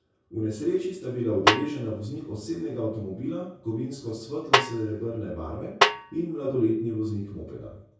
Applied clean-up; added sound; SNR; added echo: none; Snare drum; -3 dB; reverberation time 0.6 s.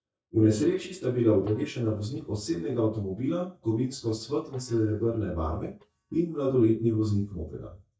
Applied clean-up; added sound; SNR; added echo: neural mask model DeepFilterNet 3.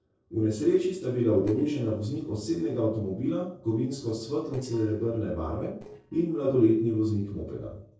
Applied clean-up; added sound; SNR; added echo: neural separator model SepFormer DNS4.